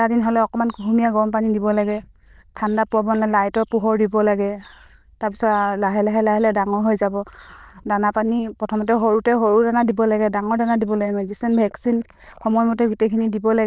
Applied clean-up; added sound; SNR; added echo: neural diffusion model UNIVERSE++.